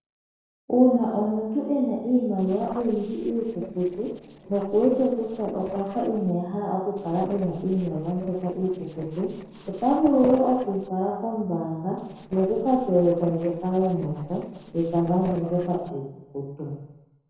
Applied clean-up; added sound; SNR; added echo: neural separator model SepFormer DNS4.